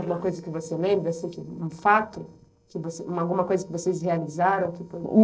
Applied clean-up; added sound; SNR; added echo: neural separator model SepFormer DNS4.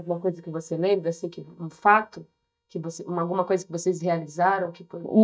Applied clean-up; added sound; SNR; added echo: neural mask model DeepFilterNet 3.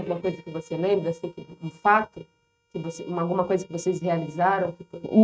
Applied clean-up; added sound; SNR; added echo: neural mask model RNNoise.